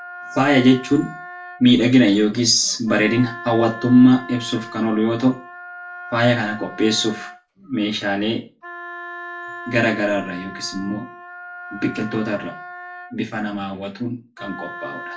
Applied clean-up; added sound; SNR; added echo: none; Wind instrument, woodwind instrument; 16 dB; reverberation time 0.3 s.